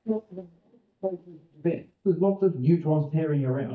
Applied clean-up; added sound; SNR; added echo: neural mask model DeepFilterNet 3.